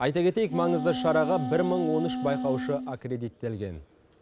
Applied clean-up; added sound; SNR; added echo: none; Wind instrument, woodwind instrument; 5 dB; none.